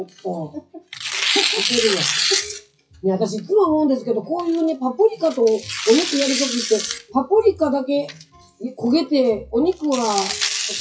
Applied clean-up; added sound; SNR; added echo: classical method WPE with log-MMSE.